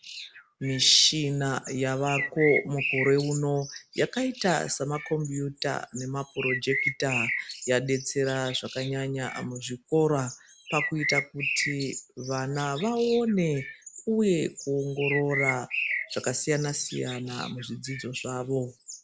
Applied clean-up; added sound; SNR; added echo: none; Bird; 7 dB; none.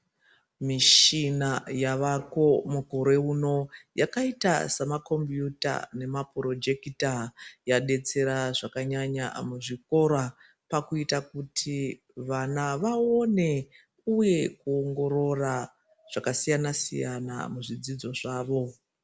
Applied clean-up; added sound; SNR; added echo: none; none; none; none.